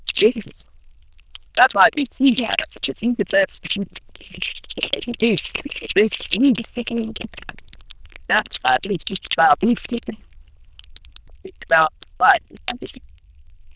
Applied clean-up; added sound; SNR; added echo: neural diffusion model UNIVERSE++.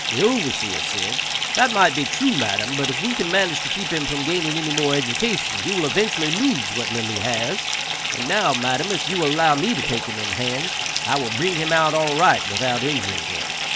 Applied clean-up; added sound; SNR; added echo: none; Fill (with liquid) / Bathtub (filling or washing); 2 dB; none.